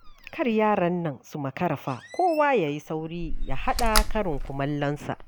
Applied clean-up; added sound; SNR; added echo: none; Slam; 4 dB; none.